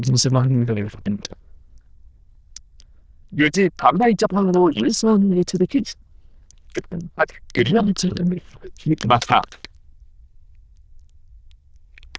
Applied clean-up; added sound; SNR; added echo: neural diffusion model UNIVERSE++.